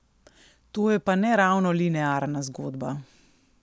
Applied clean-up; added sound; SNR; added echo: none; none; none; none.